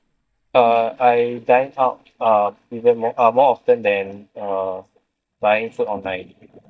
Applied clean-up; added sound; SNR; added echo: neural mask model DeepFilterNet 3.